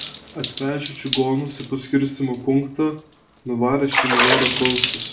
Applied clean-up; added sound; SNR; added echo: none; Water / Splash, splatter; 2 dB; reverberation time 0.4 s.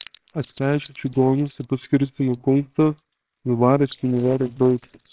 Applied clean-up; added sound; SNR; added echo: neural separator model SepFormer WHAMR!.